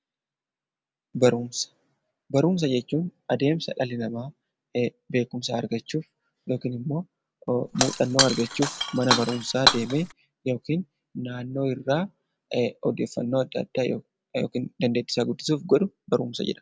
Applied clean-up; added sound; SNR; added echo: none; Shatter; -1 dB; none.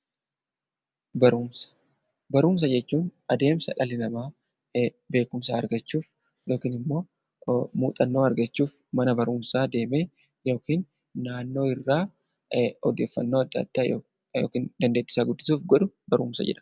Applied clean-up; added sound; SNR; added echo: none; none; none; none.